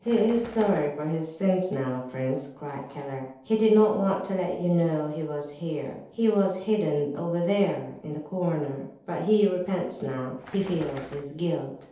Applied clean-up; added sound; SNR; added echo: none; Bird; 16 dB; reverberation time 0.8 s.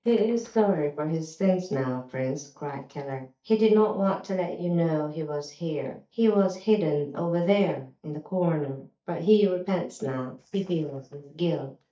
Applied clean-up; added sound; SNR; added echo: neural mask model DeepFilterNet 3.